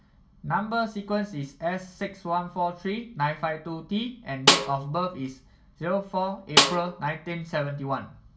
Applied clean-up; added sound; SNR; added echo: none; Snare drum; -4 dB; reverberation time 0.2 s.